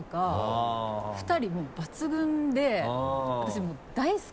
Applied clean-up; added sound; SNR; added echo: none; Waves, surf; 19 dB; none.